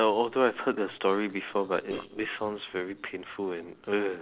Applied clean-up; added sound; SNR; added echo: neural separator model SepFormer DNS4.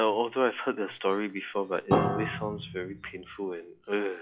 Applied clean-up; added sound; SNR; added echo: classical method log-MMSE.